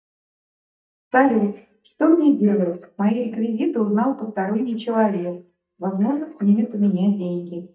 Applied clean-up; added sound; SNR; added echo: neural mask model DeepFilterNet 3.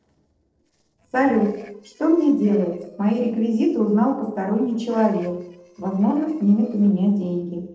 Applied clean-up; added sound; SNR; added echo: neural separator model SepFormer DNS4.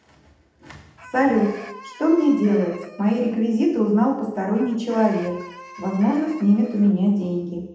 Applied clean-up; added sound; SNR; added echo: none; Chicken, rooster; 20 dB; reverberation time 0.8 s.